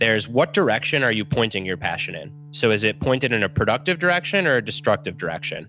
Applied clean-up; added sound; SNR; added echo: none; Organ; 19 dB; none.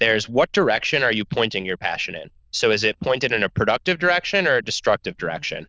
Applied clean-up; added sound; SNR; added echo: neural diffusion model UNIVERSE++.